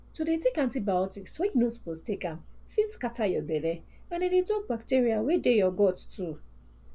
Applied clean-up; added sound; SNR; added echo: none; Engine; 19 dB; none.